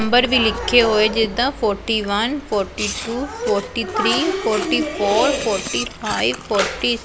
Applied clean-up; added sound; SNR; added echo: none; Chewing, mastication + Screech; 13 dB; none.